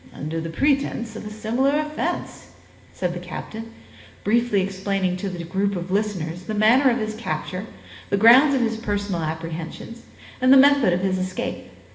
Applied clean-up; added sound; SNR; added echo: none; none; none; reverberation time 1.1 s.